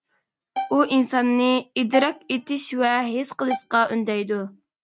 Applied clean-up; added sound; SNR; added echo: neural mask model RNNoise.